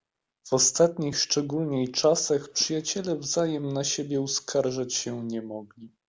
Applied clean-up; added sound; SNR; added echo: none; none; none; none.